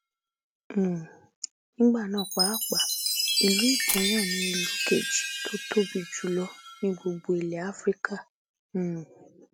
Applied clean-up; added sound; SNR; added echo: none; Tap + Chime; 2 dB; none.